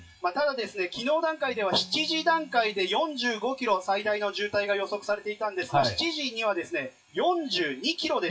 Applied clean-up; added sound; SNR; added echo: classical method WPE with log-MMSE.